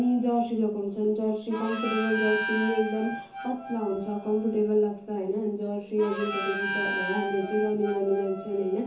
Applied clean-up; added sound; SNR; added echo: none; Harmonica; 7 dB; reverberation time 0.6 s.